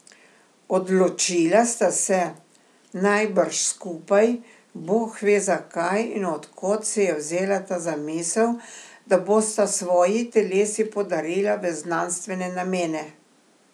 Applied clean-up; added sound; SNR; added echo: none; none; none; none.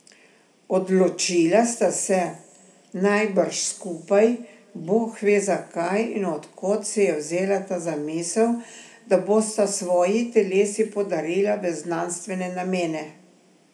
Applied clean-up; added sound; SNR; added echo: none; none; none; reverberation time 1.0 s.